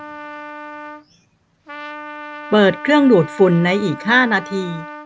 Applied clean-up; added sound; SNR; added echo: none; Trumpet; 15 dB; none.